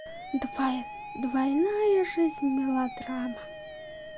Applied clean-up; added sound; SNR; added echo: none; Musical instrument; 12 dB; none.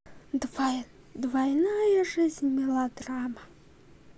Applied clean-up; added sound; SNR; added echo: none; none; none; none.